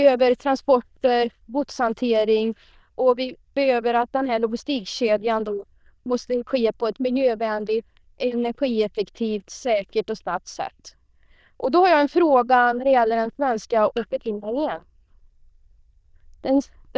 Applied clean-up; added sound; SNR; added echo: neural diffusion model UNIVERSE++.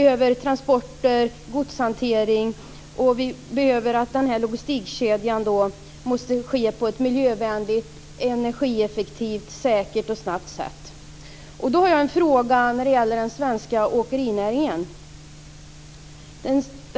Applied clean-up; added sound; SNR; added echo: none; none; none; none.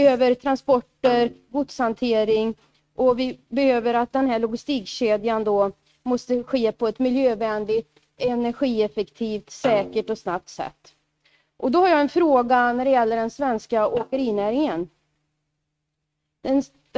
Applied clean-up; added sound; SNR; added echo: neural mask model RNNoise.